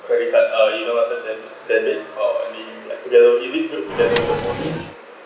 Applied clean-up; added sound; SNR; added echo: none; Microwave oven; 6 dB; none.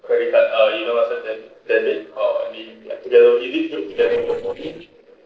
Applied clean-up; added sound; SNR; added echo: neural separator model SepFormer DNS4.